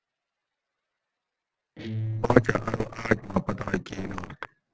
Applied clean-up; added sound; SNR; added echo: neural separator model SepFormer DNS4.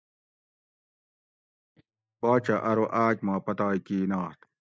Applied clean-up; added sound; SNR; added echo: neural mask model DeepFilterNet 3.